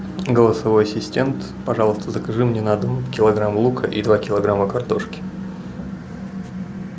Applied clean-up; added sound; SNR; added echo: none; none; none; none.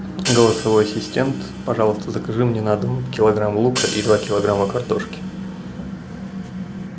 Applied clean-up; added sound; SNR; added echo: none; Hi-hat; 13 dB; none.